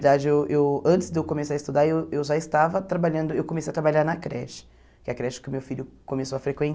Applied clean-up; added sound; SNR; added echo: none; none; none; none.